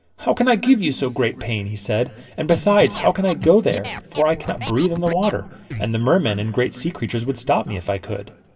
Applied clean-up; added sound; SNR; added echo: none; Scratching (performance technique); 12 dB; reverberation time 1.8 s.